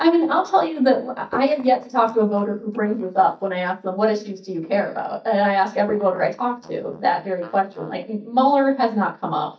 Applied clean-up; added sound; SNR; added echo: neural mask model DeepFilterNet 3.